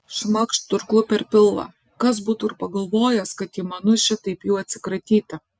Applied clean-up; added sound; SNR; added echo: none; none; none; none.